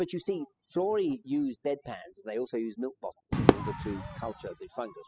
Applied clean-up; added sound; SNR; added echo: classical method spectral subtraction.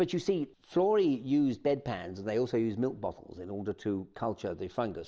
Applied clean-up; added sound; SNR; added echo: none; none; none; none.